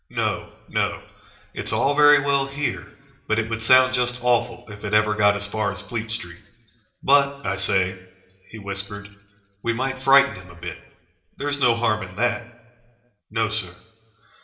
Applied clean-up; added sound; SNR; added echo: none; none; none; reverberation time 0.8 s.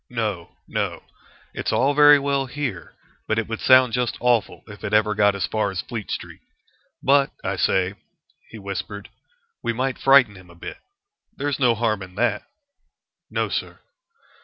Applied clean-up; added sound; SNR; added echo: none; none; none; none.